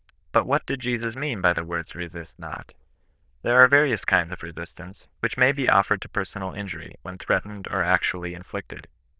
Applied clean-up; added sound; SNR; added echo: neural diffusion model UNIVERSE++.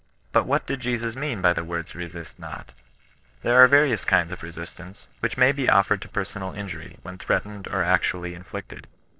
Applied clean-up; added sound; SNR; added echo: neural separator model SepFormer DNS4.